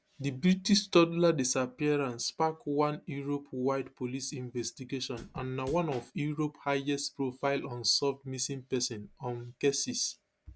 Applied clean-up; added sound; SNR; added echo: none; Drum / Drum kit; 16 dB; none.